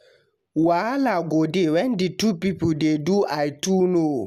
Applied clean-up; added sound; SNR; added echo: none; none; none; none.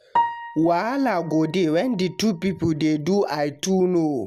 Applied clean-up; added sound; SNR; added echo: none; Piano; 10 dB; none.